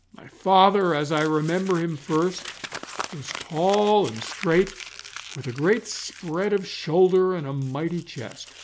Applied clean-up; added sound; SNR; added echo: none; Crumpling, crinkling; 17 dB; none.